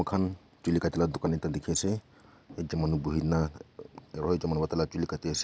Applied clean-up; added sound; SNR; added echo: none; none; none; none.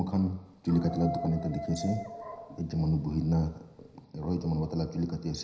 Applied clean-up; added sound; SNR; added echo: none; Dog; 11 dB; reverberation time 0.9 s.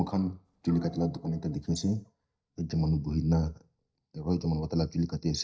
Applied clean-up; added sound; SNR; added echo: neural mask model DeepFilterNet 3.